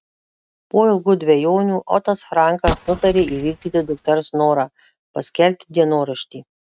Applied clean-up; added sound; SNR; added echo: neural mask model RNNoise.